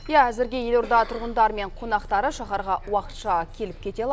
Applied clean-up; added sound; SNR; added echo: none; Bus; 15 dB; none.